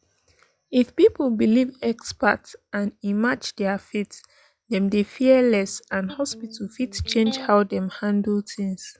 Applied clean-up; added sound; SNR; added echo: classical method log-MMSE.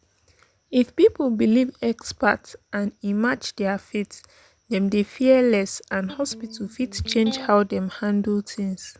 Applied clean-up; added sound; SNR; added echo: none; Electric guitar; 17 dB; none.